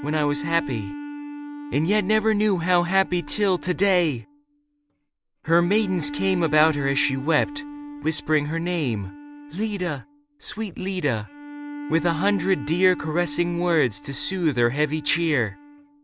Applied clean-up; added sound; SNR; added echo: none; Bowed string instrument; 12 dB; none.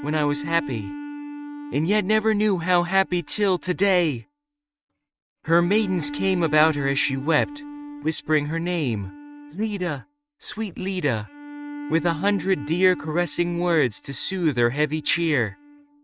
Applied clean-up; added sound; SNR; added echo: neural mask model RNNoise.